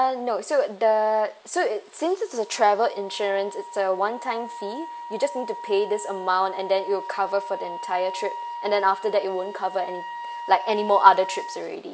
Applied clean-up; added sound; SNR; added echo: none; Wind instrument, woodwind instrument; 12 dB; none.